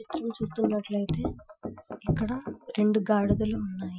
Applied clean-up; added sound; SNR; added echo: classical method Wiener filter.